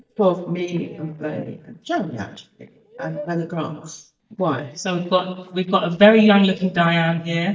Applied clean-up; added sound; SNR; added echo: neural mask model DeepFilterNet 3.